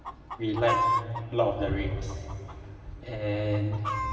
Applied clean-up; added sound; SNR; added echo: none; Chicken, rooster; 4 dB; reverberation time 2.5 s.